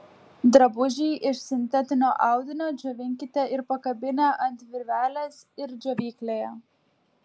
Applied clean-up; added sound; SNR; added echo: none; none; none; none.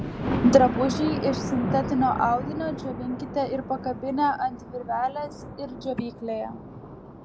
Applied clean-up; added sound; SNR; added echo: none; Thunder; 5 dB; none.